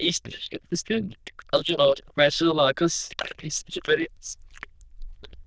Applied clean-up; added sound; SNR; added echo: neural diffusion model UNIVERSE++.